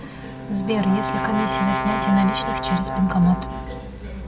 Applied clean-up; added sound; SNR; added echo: none; Brass instrument; 4 dB; none.